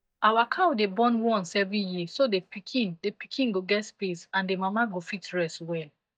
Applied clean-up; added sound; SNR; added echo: neural mask model DeepFilterNet 3.